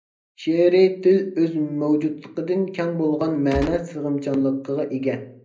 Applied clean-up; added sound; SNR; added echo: none; Gunshot, gunfire; 8 dB; reverberation time 0.5 s.